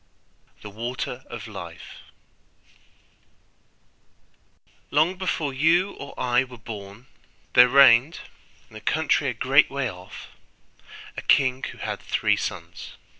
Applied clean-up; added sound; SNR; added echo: none; none; none; none.